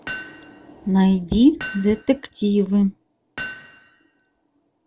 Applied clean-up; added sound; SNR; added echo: none; Hammer; 17 dB; none.